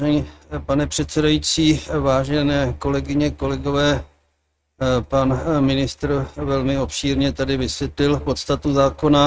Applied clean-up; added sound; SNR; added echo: neural mask model RNNoise.